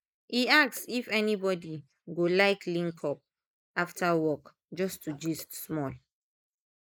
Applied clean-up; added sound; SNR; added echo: neural mask model Resemble Enhance denoiser.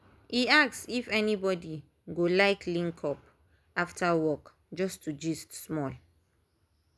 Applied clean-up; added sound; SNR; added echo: none; none; none; none.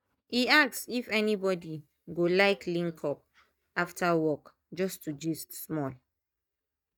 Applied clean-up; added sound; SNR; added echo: neural mask model DeepFilterNet 3.